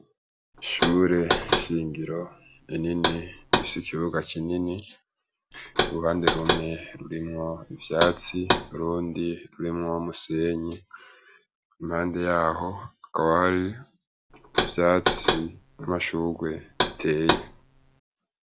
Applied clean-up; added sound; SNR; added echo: none; Knock; 1 dB; none.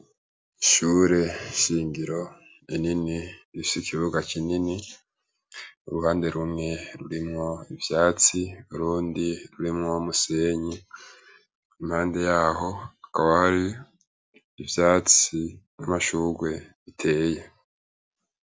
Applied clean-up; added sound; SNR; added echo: none; none; none; none.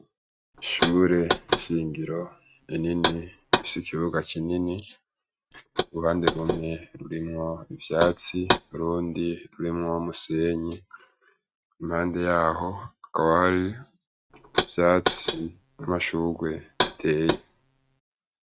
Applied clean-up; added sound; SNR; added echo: neural mask model RNNoise.